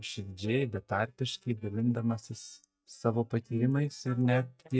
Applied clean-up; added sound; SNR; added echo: neural mask model DeepFilterNet 3.